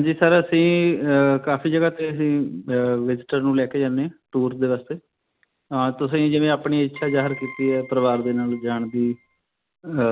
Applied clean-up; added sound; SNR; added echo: none; Keyboard (musical); 19 dB; none.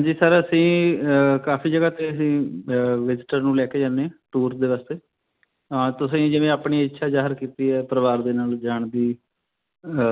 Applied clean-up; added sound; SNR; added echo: none; none; none; none.